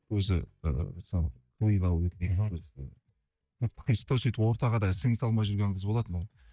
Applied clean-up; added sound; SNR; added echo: neural mask model DeepFilterNet 3.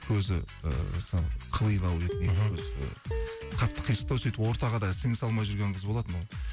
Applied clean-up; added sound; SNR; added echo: none; Plucked string instrument; 14 dB; none.